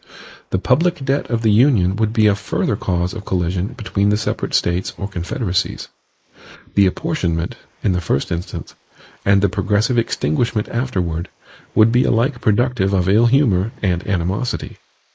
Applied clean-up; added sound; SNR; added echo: neural mask model Resemble Enhance denoiser.